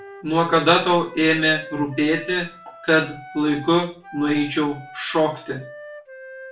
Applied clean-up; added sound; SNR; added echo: none; Wind instrument, woodwind instrument; 18 dB; reverberation time 0.3 s.